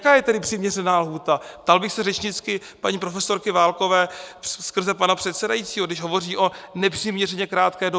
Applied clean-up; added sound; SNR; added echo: none; none; none; none.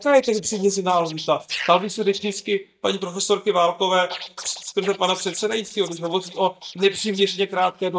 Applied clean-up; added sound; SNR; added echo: neural mask model DeepFilterNet 3.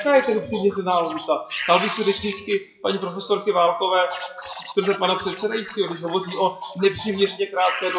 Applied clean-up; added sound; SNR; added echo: classical method WPE with log-MMSE.